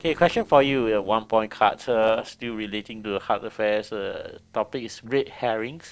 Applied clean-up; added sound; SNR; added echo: neural separator model SepFormer DNS4.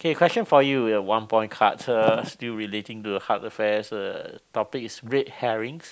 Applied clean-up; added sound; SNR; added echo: none; none; none; none.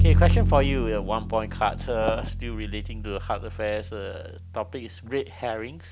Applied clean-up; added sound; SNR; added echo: none; Bowed string instrument; -2 dB; none.